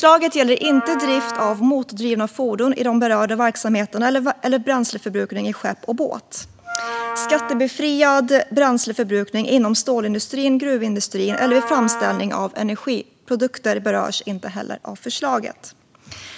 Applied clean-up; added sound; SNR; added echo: none; Wind instrument, woodwind instrument; 9 dB; none.